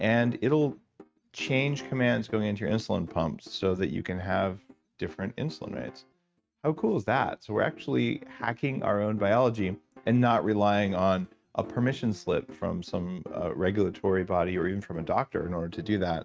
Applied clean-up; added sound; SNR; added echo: neural mask model RNNoise.